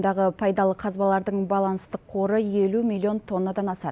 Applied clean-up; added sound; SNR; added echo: none; none; none; none.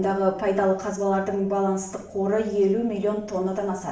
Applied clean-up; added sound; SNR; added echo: none; none; none; reverberation time 0.5 s.